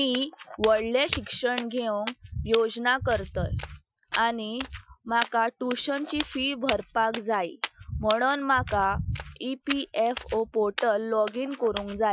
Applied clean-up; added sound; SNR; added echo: classical method Wiener filter.